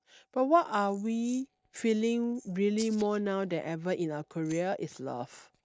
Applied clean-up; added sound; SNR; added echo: neural mask model DeepFilterNet 3.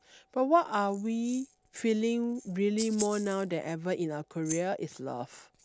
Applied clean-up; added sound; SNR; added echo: none; Rattle (instrument); 16 dB; none.